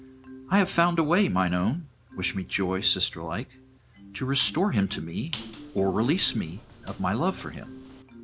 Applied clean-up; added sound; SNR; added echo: none; Squeak + Marimba, xylophone; 17 dB; none.